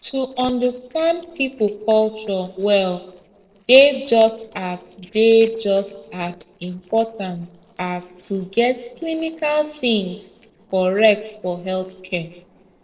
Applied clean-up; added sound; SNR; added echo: neural separator model SepFormer DNS4.